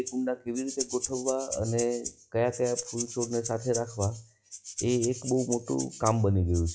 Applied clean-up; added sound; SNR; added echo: classical method log-MMSE.